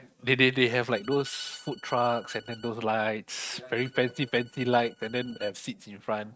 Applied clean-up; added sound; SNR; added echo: neural mask model RNNoise.